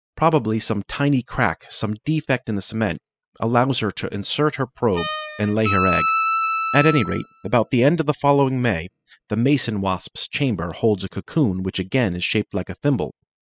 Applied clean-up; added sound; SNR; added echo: classical method spectral subtraction.